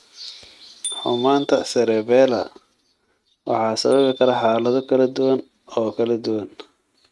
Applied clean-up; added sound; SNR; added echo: neural mask model RNNoise.